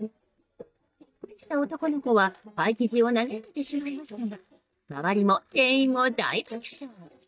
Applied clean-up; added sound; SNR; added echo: neural mask model DeepFilterNet 3.